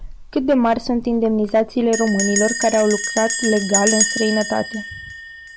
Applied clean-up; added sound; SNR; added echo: none; Bell; 6 dB; none.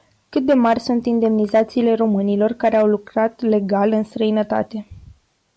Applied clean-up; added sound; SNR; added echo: none; none; none; none.